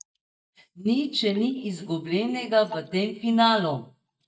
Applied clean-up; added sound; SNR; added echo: neural mask model DeepFilterNet 3.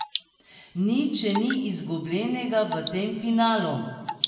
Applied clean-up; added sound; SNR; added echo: none; Drip / Water; 8 dB; reverberation time 1.1 s.